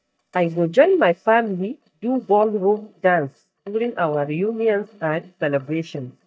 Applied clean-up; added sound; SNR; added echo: neural mask model DeepFilterNet 3.